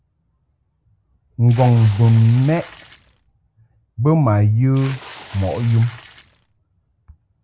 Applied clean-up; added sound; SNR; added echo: none; Water / Splash, splatter; 19 dB; none.